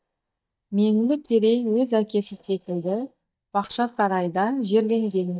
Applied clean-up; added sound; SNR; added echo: neural mask model DeepFilterNet 3.